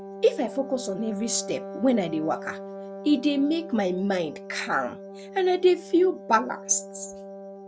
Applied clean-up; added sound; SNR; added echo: none; Wind instrument, woodwind instrument; 13 dB; none.